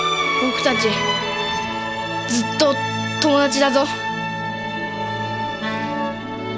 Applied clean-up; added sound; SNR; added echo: none; Wind instrument, woodwind instrument; 15 dB; none.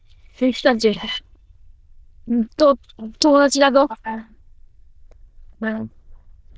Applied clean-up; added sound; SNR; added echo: neural diffusion model UNIVERSE++.